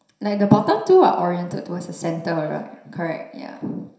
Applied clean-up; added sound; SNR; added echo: none; none; none; reverberation time 0.7 s.